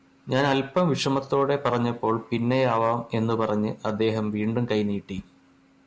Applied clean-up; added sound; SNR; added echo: none; none; none; none.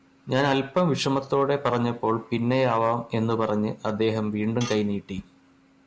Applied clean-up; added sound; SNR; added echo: none; Tools; 16 dB; none.